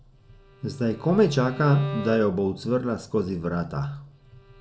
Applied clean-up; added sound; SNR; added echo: none; Bowed string instrument; 19 dB; reverberation time 0.3 s.